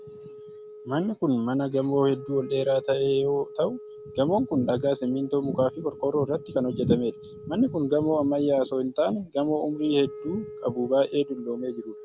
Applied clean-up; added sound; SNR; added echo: none; Wind instrument, woodwind instrument; 17 dB; none.